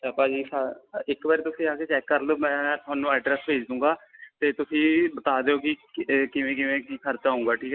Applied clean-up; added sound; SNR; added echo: none; none; none; none.